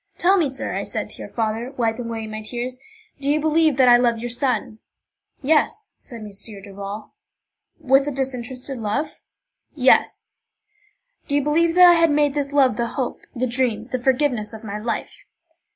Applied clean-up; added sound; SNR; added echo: none; none; none; none.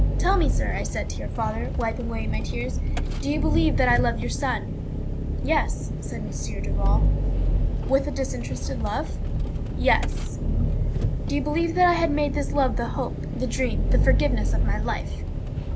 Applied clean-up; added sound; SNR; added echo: none; Engine; -4 dB; none.